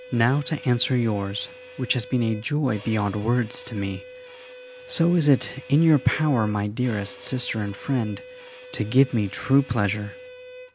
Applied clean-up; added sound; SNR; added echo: none; Bowed string instrument; 19 dB; none.